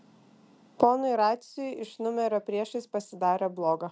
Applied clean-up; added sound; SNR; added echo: none; none; none; none.